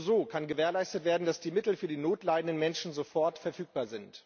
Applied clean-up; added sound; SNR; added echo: none; none; none; none.